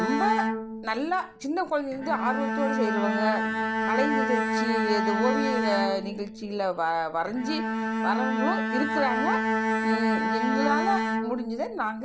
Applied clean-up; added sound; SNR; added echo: none; Bowed string instrument; -1 dB; none.